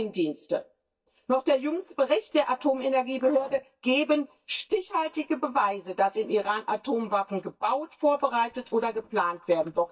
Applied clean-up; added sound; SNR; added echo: neural mask model DeepFilterNet 3.